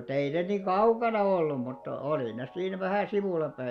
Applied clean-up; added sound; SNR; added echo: none; Mallet percussion; 19 dB; none.